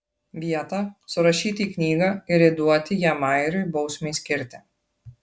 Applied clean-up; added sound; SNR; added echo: none; none; none; none.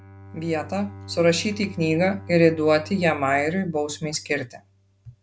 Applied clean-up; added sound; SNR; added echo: none; Bowed string instrument; 18 dB; none.